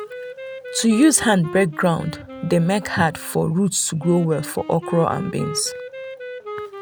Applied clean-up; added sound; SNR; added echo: none; Wind instrument, woodwind instrument; 13 dB; none.